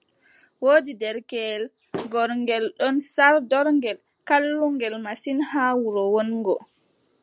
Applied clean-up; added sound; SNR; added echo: none; none; none; none.